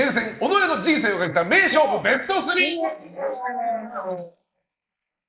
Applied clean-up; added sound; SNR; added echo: neural mask model Resemble Enhance denoiser.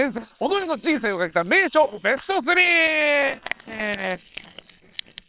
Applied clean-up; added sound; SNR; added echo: neural separator model SepFormer WHAM!.